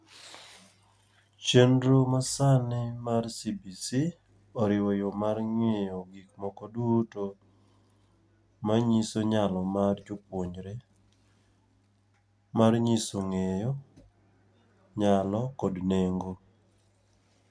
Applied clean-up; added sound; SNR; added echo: none; none; none; none.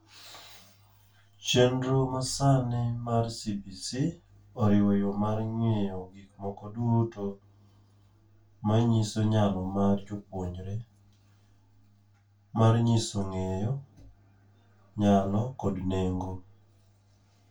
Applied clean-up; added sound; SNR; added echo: none; none; none; reverberation time 0.2 s.